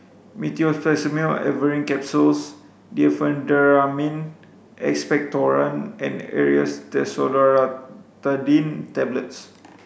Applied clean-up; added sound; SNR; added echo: none; none; none; none.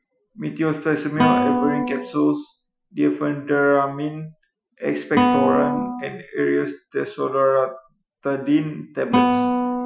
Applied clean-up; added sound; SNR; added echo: classical method Wiener filter.